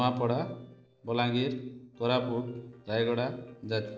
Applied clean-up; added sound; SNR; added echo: neural separator model SepFormer DNS4.